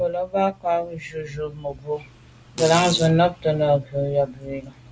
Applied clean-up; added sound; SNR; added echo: none; Fart; 12 dB; none.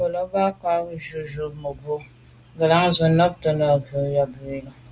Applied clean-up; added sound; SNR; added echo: none; none; none; none.